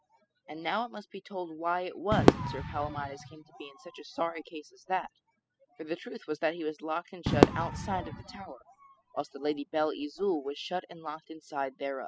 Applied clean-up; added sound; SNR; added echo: classical method spectral subtraction.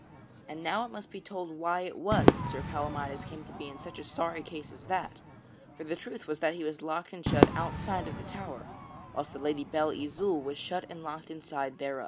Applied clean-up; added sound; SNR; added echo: none; Crowd / Fireworks; 0 dB; none.